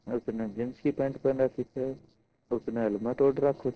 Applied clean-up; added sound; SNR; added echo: neural separator model SepFormer DNS4.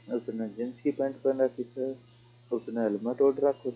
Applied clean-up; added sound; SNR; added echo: classical method log-MMSE.